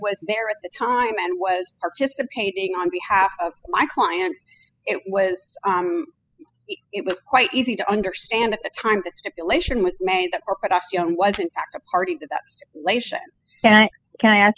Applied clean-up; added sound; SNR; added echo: classical method spectral subtraction.